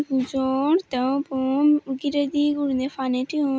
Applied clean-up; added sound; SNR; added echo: none; none; none; none.